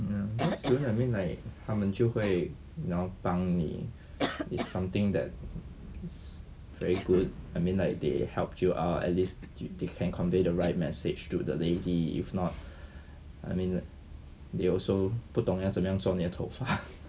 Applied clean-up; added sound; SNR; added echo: none; Cough; 14 dB; none.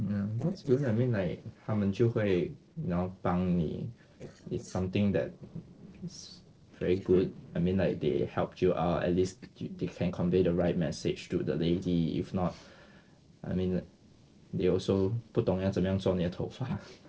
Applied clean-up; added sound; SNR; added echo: neural separator model SepFormer DNS4.